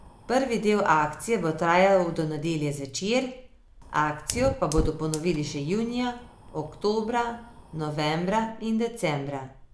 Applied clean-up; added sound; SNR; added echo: none; Fire; 13 dB; none.